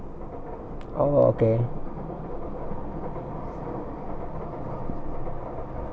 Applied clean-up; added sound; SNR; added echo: none; none; none; none.